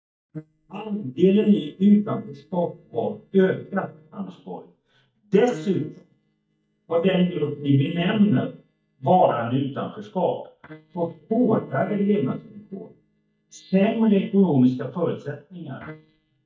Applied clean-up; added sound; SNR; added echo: neural mask model DeepFilterNet 3.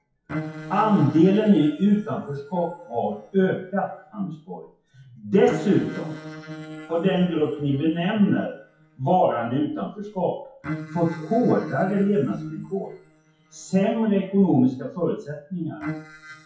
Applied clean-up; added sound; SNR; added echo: classical method WPE with log-MMSE.